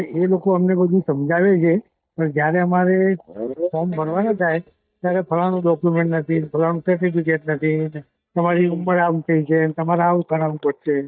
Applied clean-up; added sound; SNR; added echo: neural mask model DeepFilterNet 3.